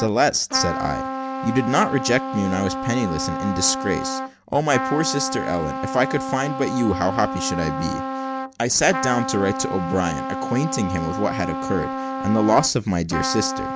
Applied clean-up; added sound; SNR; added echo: none; Trumpet; 5 dB; none.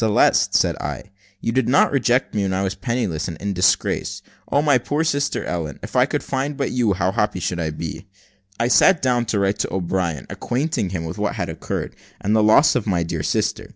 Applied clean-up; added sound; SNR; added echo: none; none; none; none.